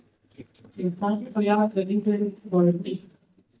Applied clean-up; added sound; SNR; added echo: neural mask model DeepFilterNet 3.